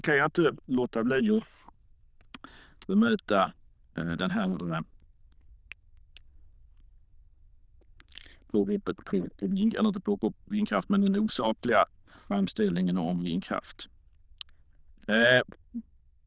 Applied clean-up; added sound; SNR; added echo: neural diffusion model UNIVERSE++.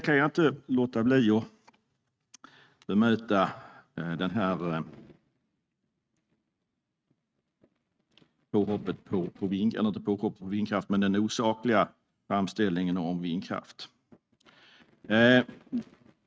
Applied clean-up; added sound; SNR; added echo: neural mask model RNNoise.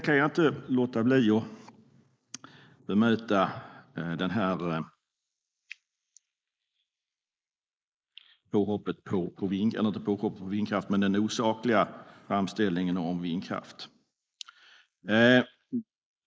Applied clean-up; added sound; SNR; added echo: neural mask model Resemble Enhance denoiser.